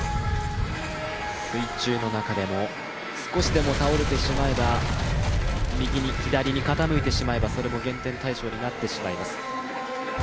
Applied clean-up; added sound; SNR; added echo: none; Boom; 1 dB; none.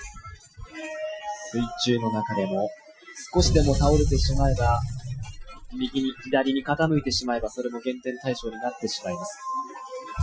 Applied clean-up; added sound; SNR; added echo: classical method Wiener filter.